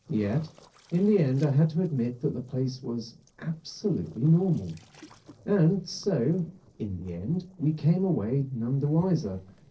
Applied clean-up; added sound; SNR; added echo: neural separator model SepFormer DNS4.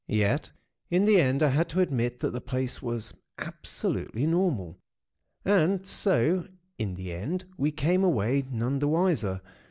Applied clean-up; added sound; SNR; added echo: none; none; none; none.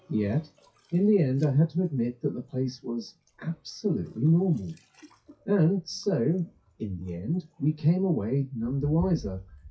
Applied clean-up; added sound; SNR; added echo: classical method WPE with log-MMSE.